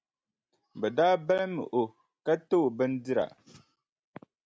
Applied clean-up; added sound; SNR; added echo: none; none; none; none.